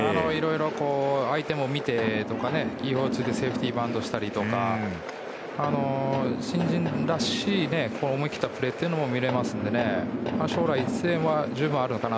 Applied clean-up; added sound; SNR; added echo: none; none; none; none.